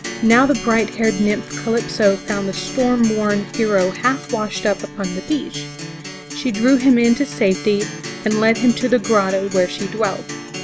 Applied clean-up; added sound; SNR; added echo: none; Acoustic guitar; 11 dB; none.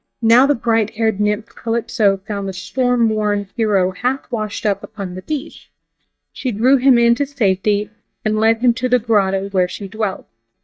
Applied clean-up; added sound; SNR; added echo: neural mask model DeepFilterNet 3.